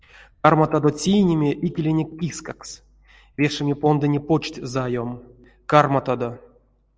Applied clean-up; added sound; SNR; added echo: none; none; none; none.